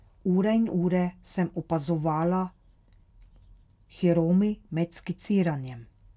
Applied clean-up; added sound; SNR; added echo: none; none; none; none.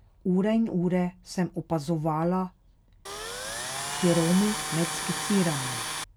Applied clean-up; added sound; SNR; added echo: none; Tools; 5 dB; none.